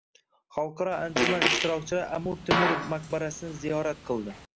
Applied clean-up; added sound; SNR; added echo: none; Fart; 0 dB; none.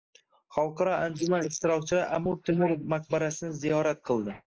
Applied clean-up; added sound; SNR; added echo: neural mask model Resemble Enhance denoiser.